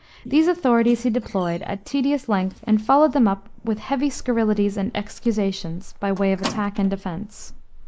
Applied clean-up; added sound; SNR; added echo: neural mask model Resemble Enhance denoiser.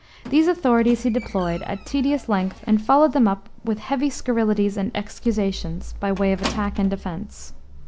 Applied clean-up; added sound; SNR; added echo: none; Squeak; 19 dB; none.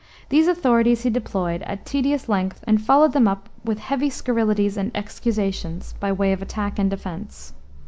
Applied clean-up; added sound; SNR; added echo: none; none; none; none.